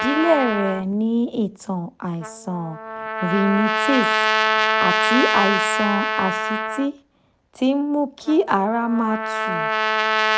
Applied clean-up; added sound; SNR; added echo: none; Trumpet; 0 dB; none.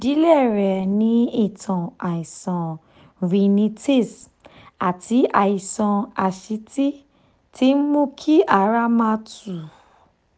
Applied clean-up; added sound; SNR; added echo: none; none; none; none.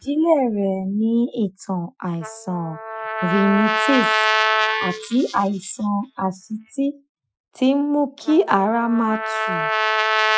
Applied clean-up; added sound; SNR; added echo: classical method Wiener filter.